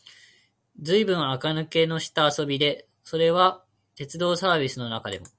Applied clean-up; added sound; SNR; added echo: none; none; none; none.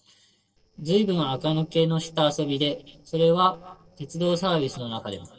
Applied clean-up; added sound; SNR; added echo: neural separator model SepFormer DNS4.